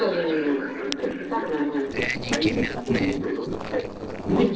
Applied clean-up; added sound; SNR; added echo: neural separator model SepFormer DNS4.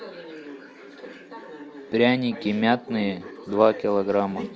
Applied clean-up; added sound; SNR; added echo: none; none; none; none.